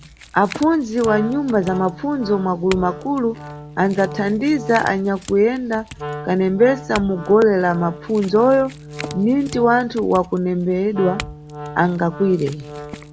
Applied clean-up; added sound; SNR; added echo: none; Wind instrument, woodwind instrument + Chink, clink / Domestic sounds, home sounds; 14 dB; none.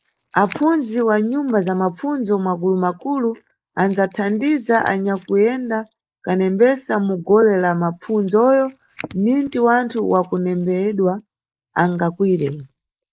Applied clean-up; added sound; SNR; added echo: neural mask model Resemble Enhance denoiser.